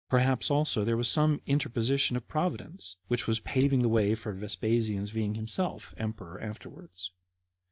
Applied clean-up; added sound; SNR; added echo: neural mask model DeepFilterNet 3.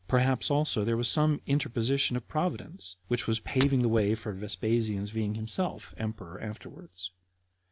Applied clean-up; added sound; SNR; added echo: none; Shatter; 11 dB; none.